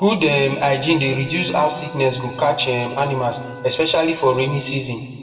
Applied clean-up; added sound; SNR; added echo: none; Wind instrument, woodwind instrument; 17 dB; reverberation time 1.7 s.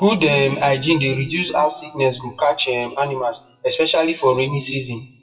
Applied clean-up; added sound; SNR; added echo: classical method WPE with log-MMSE.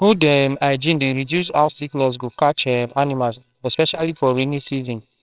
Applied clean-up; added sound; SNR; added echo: neural separator model SepFormer WHAMR!.